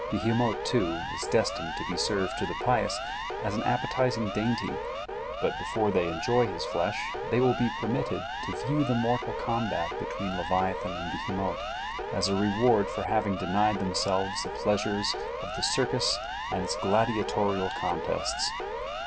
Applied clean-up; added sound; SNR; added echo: none; Siren; 5 dB; none.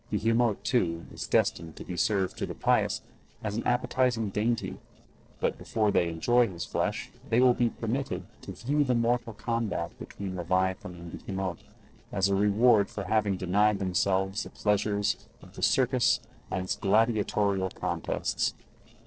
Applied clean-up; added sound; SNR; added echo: neural separator model SepFormer DNS4.